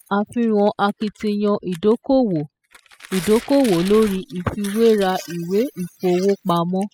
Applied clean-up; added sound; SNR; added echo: classical method spectral subtraction.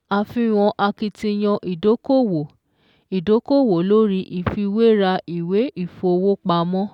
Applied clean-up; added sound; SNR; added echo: none; none; none; none.